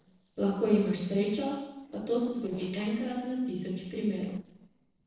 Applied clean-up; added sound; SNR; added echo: neural separator model SepFormer DNS4.